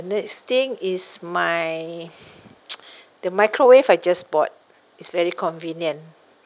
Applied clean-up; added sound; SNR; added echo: none; none; none; none.